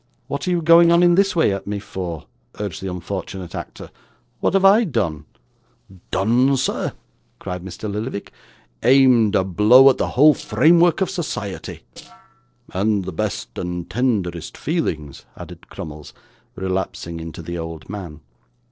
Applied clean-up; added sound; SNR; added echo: neural separator model SepFormer DNS4.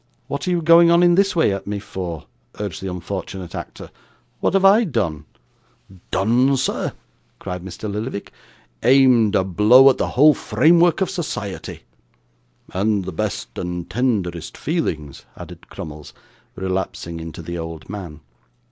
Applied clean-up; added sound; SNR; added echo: none; none; none; none.